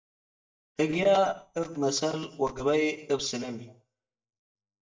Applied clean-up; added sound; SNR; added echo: neural mask model DeepFilterNet 3.